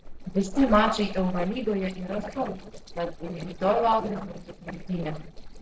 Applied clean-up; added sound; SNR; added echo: neural separator model SepFormer DNS4.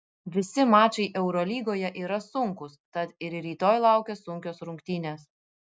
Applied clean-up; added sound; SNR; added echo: none; none; none; none.